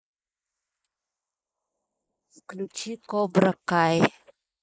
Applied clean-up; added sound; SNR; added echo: neural mask model Resemble Enhance denoiser.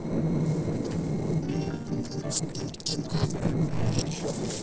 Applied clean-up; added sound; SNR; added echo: neural separator model SepFormer DNS4.